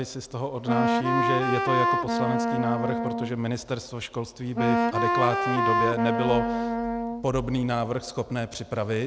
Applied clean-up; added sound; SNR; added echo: none; Wind instrument, woodwind instrument; -3 dB; none.